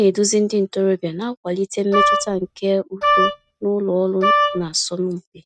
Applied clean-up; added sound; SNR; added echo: neural mask model RNNoise.